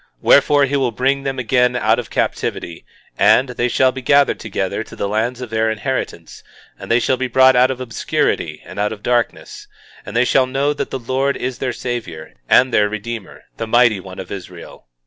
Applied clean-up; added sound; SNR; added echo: none; none; none; none.